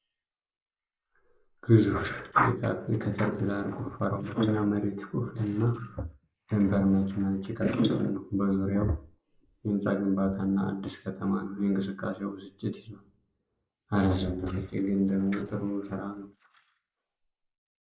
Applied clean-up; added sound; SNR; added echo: neural mask model Resemble Enhance denoiser.